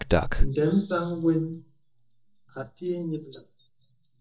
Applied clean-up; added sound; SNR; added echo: neural mask model DeepFilterNet 3.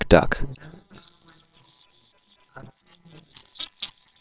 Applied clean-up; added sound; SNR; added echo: neural separator model SepFormer WHAMR!.